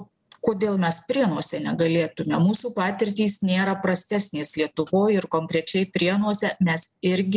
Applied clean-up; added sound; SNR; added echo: none; none; none; none.